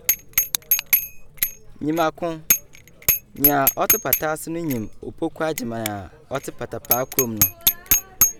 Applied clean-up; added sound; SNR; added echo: none; Bicycle bell; -3 dB; none.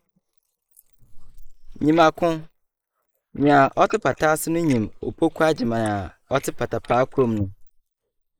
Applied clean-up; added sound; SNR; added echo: neural mask model Resemble Enhance denoiser.